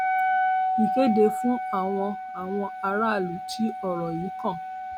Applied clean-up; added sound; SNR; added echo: none; Wind instrument, woodwind instrument; 1 dB; none.